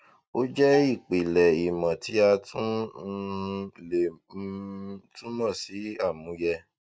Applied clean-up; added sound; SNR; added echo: none; Bowed string instrument; 15 dB; none.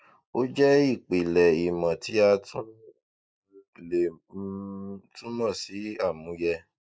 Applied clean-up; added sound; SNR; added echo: neural mask model Resemble Enhance denoiser.